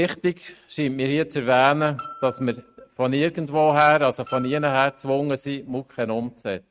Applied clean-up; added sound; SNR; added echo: neural mask model RNNoise.